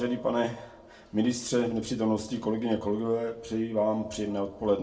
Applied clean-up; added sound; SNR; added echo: none; none; none; reverberation time 0.3 s.